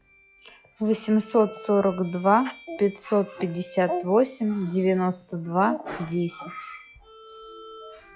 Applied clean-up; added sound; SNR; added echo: classical method log-MMSE.